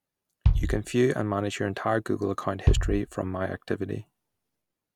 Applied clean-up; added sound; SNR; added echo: none; Bass drum; 0 dB; none.